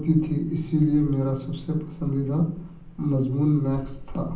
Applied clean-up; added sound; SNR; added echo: none; Cricket; 16 dB; reverberation time 0.6 s.